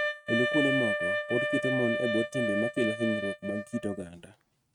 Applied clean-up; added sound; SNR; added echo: neural mask model RNNoise.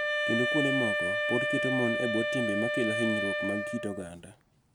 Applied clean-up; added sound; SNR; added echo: none; Wind instrument, woodwind instrument; -2 dB; none.